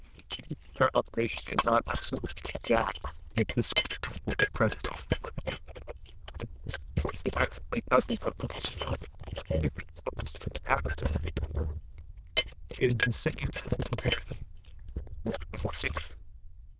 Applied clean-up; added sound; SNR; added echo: neural diffusion model UNIVERSE++.